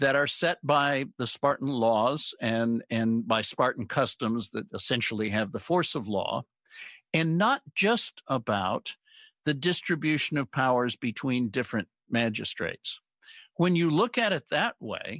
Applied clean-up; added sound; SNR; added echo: none; none; none; none.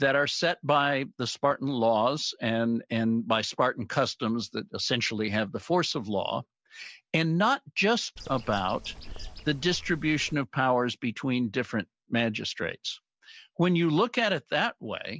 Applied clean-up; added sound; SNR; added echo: none; Bird; 14 dB; none.